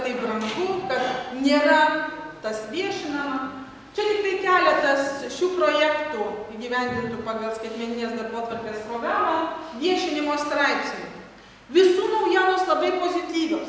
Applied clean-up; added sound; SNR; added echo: none; none; none; none.